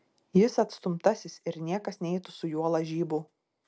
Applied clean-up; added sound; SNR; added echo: none; none; none; none.